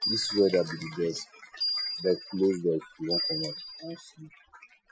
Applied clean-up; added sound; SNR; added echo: classical method Wiener filter.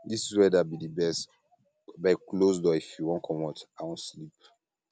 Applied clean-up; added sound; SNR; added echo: none; none; none; none.